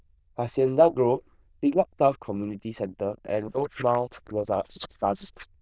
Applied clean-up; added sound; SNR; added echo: neural diffusion model UNIVERSE++.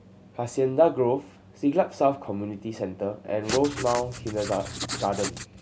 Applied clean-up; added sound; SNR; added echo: none; Writing; 8 dB; none.